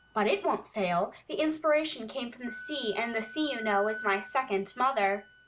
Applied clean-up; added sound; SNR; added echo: none; Wind instrument, woodwind instrument; 16 dB; none.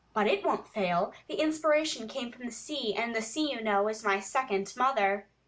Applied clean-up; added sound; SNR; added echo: none; none; none; none.